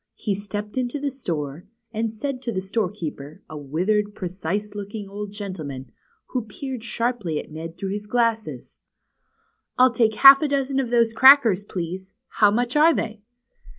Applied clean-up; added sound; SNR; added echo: none; none; none; none.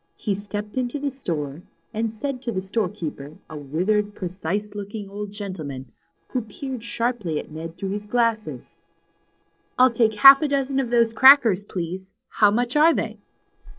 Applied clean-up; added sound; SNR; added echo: neural separator model SepFormer DNS4.